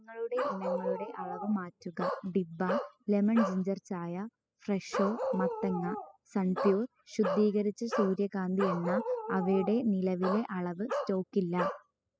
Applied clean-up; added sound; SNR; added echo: classical method spectral subtraction.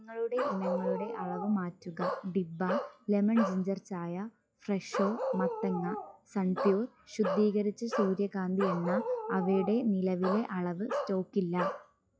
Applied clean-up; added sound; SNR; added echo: classical method log-MMSE.